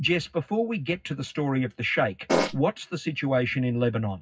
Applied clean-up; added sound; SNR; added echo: classical method WPE with log-MMSE.